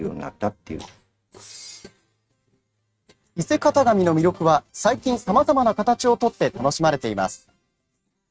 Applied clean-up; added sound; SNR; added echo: neural mask model RNNoise.